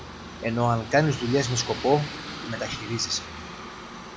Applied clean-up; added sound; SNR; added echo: none; Aircraft; 10 dB; none.